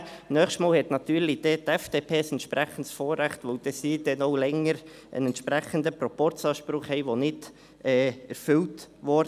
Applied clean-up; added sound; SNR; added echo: none; none; none; none.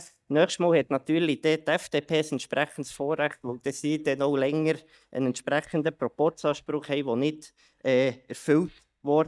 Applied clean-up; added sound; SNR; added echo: neural mask model DeepFilterNet 3.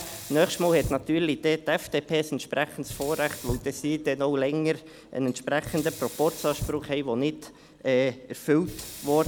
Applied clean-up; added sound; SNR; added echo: none; Sink (filling or washing); 14 dB; none.